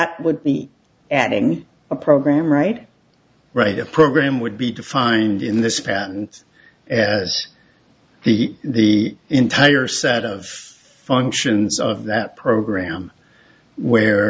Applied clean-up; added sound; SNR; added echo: none; none; none; none.